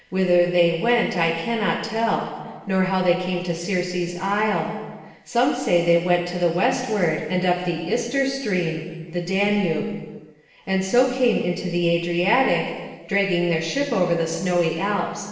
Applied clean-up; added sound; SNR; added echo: none; none; none; reverberation time 1.2 s.